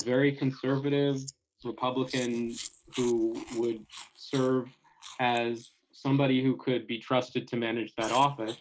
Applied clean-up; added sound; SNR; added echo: neural mask model Resemble Enhance denoiser.